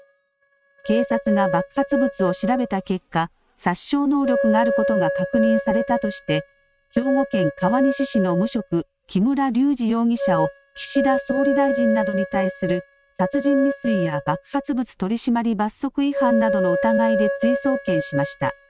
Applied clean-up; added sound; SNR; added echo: neural mask model RNNoise.